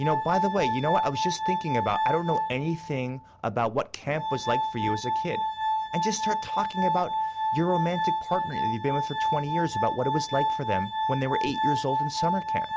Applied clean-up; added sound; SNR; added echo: none; Glass; -1 dB; none.